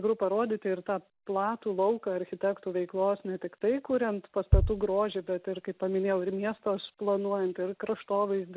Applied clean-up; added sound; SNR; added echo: none; Bass drum; 1 dB; none.